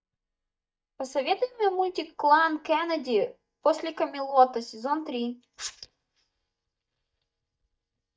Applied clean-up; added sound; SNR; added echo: neural mask model DeepFilterNet 3.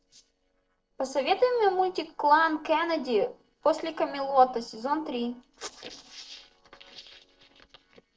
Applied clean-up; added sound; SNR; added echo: neural separator model SepFormer DNS4.